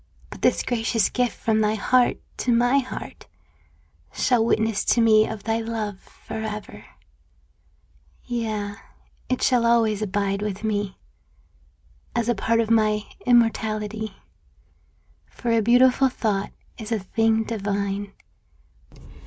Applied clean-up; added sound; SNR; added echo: none; none; none; none.